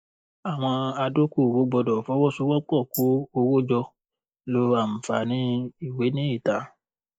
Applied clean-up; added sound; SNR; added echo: neural mask model DeepFilterNet 3.